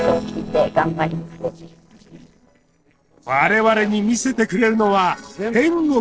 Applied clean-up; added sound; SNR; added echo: neural separator model SepFormer DNS4.